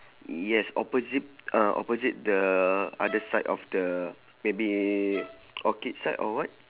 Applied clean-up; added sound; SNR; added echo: none; Bowed string instrument; 18 dB; none.